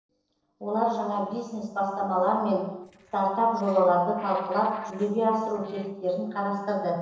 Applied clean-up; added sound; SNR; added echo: neural separator model SepFormer DNS4.